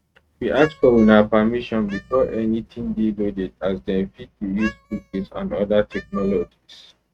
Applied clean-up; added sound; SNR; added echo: neural mask model RNNoise.